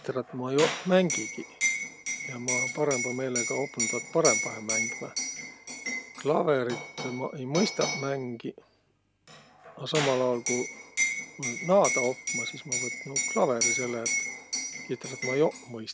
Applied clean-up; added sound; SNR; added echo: none; Liquid; 0 dB; none.